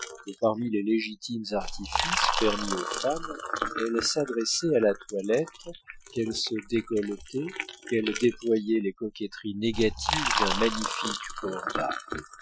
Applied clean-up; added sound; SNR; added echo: classical method Wiener filter.